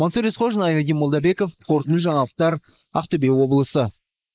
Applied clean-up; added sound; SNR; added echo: neural mask model Resemble Enhance denoiser.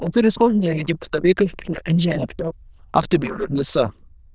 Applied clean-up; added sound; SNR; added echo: neural diffusion model UNIVERSE++.